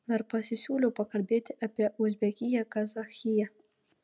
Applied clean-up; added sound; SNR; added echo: none; none; none; none.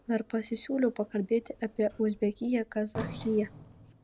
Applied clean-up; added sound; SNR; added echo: none; Sliding door; 15 dB; none.